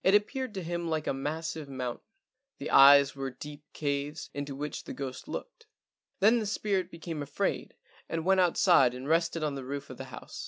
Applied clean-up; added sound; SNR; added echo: none; none; none; none.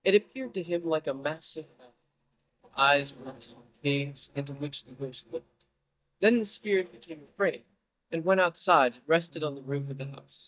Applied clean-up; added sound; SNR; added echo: neural mask model DeepFilterNet 3.